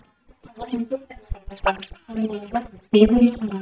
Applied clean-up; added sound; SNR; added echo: neural mask model DeepFilterNet 3.